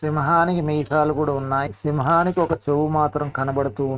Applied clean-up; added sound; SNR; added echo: neural mask model RNNoise.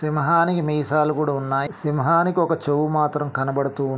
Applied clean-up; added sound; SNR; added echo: none; none; none; none.